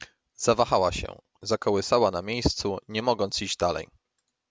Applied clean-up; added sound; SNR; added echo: none; none; none; none.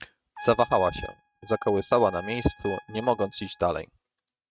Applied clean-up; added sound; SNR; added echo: neural mask model RNNoise.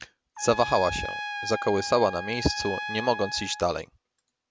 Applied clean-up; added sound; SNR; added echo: none; Trumpet; 8 dB; none.